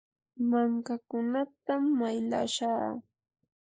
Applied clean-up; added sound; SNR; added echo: neural mask model Resemble Enhance denoiser.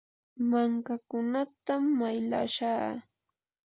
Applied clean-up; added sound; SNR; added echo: none; none; none; none.